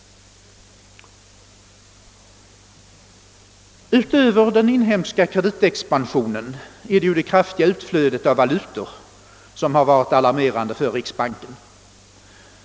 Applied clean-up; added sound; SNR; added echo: none; none; none; none.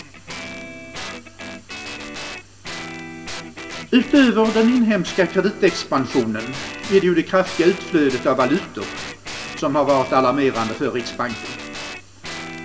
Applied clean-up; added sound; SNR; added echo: none; Guitar; 12 dB; reverberation time 0.2 s.